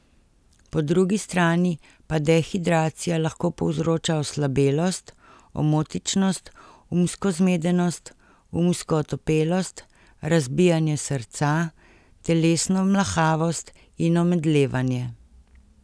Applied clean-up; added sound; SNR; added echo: none; none; none; none.